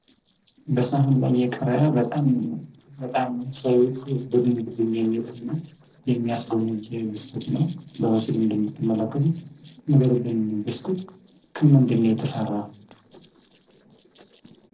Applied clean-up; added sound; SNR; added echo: neural separator model SepFormer DNS4.